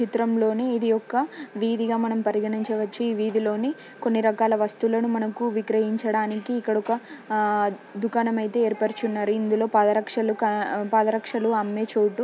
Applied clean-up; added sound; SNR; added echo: none; none; none; none.